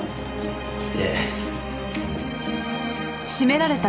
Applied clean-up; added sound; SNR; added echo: none; Tools; 17 dB; none.